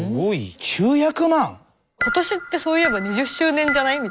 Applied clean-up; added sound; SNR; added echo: none; none; none; none.